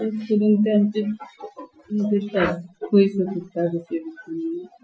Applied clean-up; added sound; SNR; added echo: classical method Wiener filter.